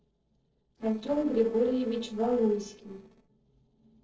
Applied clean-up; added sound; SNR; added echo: neural separator model SepFormer DNS4.